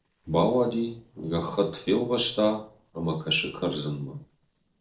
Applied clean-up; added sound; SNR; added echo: neural separator model SepFormer DNS4.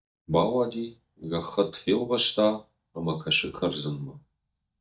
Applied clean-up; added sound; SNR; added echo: neural mask model DeepFilterNet 3.